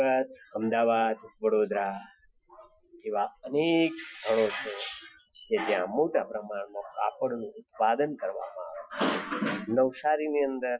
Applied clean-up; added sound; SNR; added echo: classical method Wiener filter.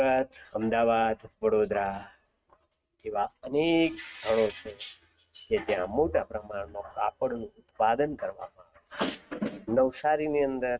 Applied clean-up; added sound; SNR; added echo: neural mask model RNNoise.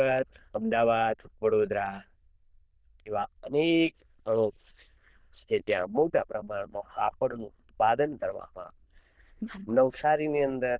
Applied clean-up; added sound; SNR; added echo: neural diffusion model UNIVERSE++.